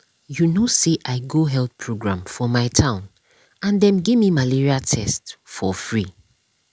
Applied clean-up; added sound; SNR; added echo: none; none; none; none.